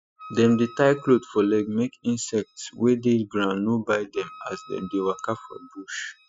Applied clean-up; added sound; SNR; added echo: classical method spectral subtraction.